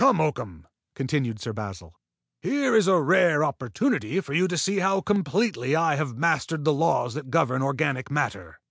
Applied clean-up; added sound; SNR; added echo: none; none; none; none.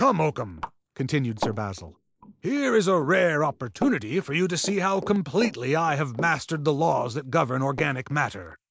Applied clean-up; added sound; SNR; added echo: neural mask model Resemble Enhance denoiser.